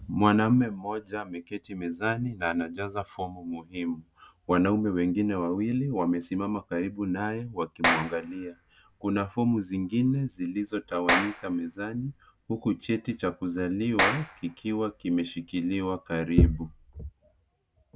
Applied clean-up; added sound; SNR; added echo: none; Clapping; 3 dB; none.